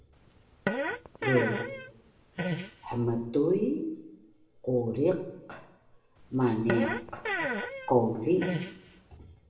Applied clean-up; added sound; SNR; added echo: none; Fart; 4 dB; reverberation time 0.7 s.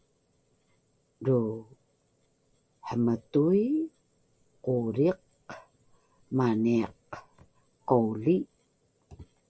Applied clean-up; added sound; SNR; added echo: none; none; none; none.